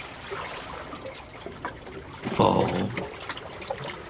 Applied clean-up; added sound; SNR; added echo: none; Waves, surf; 5 dB; none.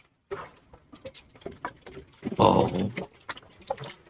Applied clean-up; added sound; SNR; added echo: neural mask model RNNoise.